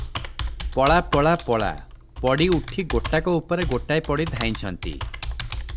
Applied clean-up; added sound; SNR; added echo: none; Computer keyboard; 6 dB; none.